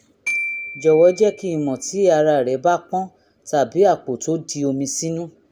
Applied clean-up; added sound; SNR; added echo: none; Glockenspiel; 13 dB; none.